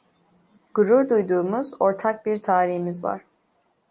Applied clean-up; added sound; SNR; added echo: none; none; none; none.